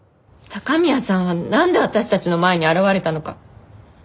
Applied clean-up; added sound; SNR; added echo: none; none; none; none.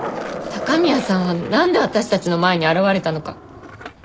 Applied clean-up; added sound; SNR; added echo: none; Skateboard; 11 dB; none.